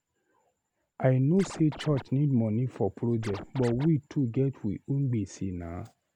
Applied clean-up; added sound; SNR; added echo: none; Scratching (performance technique); 14 dB; none.